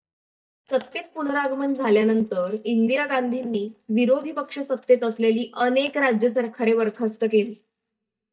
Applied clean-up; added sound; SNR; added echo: neural mask model DeepFilterNet 3.